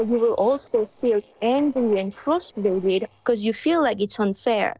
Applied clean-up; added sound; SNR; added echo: neural separator model SepFormer DNS4.